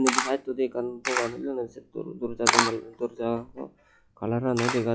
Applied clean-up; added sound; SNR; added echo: classical method log-MMSE.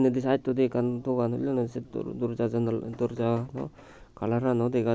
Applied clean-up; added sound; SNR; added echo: none; none; none; none.